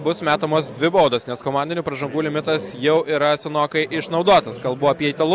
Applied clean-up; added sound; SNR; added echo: none; none; none; none.